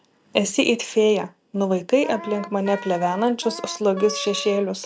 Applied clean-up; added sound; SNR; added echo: none; Wind instrument, woodwind instrument; 14 dB; none.